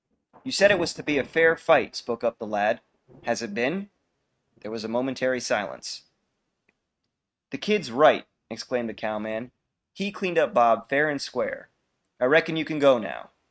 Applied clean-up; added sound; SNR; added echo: neural mask model RNNoise.